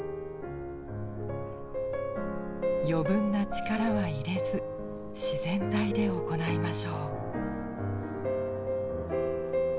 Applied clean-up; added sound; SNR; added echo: none; Subway, metro, underground; 13 dB; none.